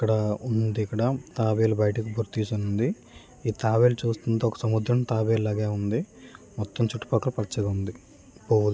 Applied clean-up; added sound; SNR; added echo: none; none; none; none.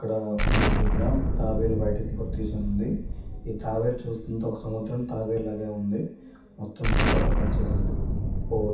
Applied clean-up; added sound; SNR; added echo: none; Explosion; -3 dB; reverberation time 0.7 s.